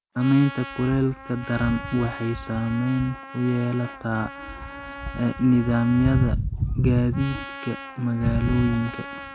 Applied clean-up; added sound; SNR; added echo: none; Trumpet; 15 dB; none.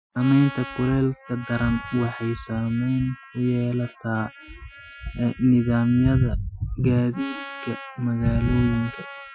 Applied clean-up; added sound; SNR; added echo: classical method Wiener filter.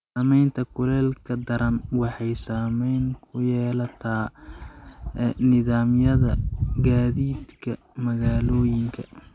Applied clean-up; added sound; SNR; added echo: none; none; none; none.